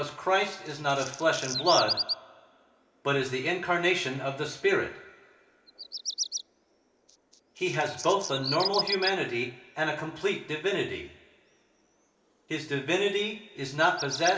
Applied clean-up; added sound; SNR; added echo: none; Bird vocalization, bird call, bird song; 9 dB; reverberation time 0.3 s.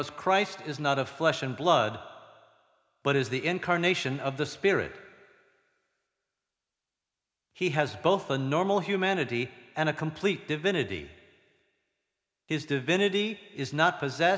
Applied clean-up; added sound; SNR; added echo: none; none; none; none.